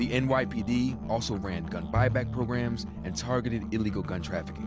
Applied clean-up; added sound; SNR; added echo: none; Musical instrument; 14 dB; none.